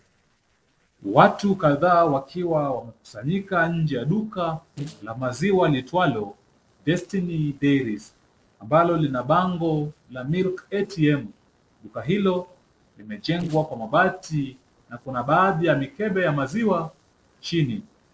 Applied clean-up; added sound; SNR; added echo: neural separator model SepFormer DNS4.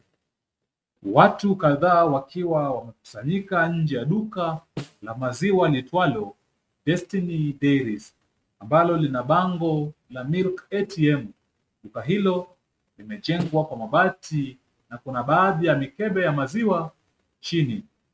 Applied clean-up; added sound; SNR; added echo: neural mask model RNNoise.